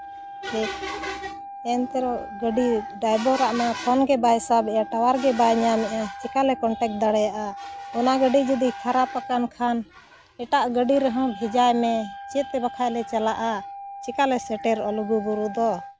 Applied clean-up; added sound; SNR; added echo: none; Wind instrument, woodwind instrument; 15 dB; none.